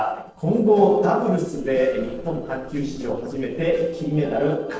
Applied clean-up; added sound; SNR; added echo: neural separator model SepFormer DNS4.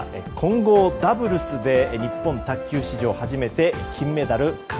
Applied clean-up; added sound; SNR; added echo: none; none; none; none.